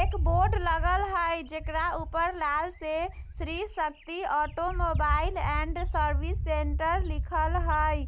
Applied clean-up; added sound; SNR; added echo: none; Bird; 1 dB; none.